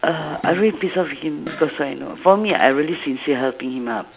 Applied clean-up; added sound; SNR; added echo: none; Fart; 17 dB; none.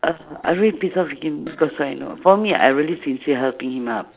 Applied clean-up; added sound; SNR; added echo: neural separator model SepFormer DNS4.